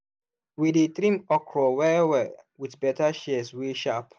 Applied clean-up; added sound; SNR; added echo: none; none; none; none.